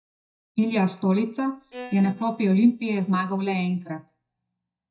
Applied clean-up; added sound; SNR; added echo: neural mask model DeepFilterNet 3.